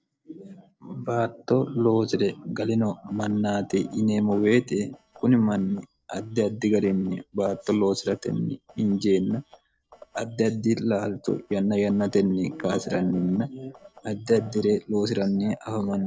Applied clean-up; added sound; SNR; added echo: neural separator model SepFormer DNS4.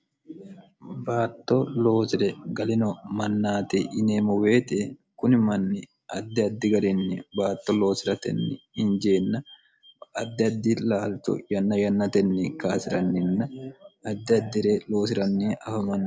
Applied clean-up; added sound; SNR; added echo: none; none; none; none.